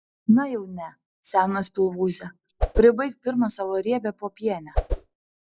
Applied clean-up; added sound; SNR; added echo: classical method log-MMSE.